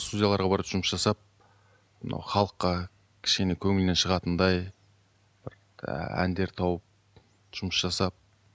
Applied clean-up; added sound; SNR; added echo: none; none; none; none.